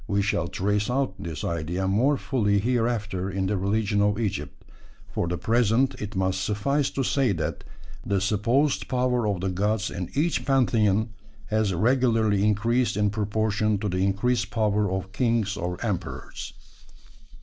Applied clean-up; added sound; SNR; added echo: none; none; none; none.